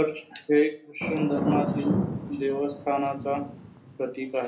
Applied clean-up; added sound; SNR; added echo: none; Thunder / Rain; 5 dB; reverberation time 0.3 s.